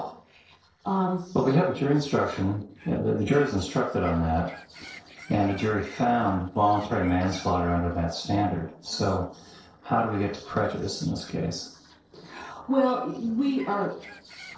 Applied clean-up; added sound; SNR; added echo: neural separator model SepFormer DNS4.